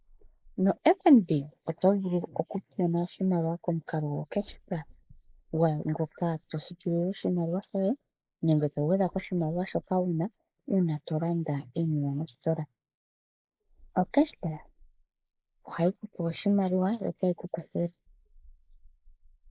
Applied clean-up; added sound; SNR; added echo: neural mask model Resemble Enhance denoiser.